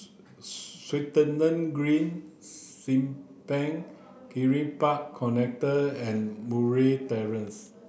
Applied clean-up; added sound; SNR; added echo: none; none; none; none.